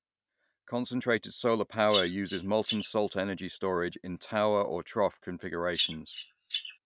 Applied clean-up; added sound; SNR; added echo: none; Bird vocalization, bird call, bird song; 5 dB; none.